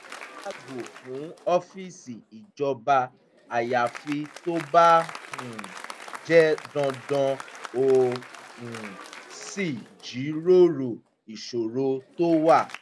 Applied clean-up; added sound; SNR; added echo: none; Applause; 18 dB; none.